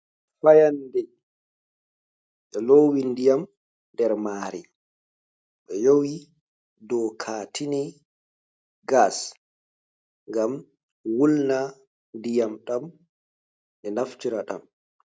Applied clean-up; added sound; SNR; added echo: none; none; none; none.